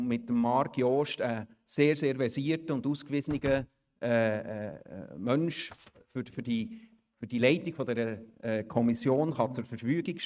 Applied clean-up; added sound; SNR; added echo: neural mask model RNNoise.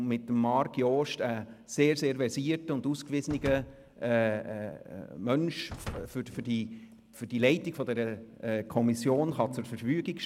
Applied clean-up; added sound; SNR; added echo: none; Slam; 16 dB; none.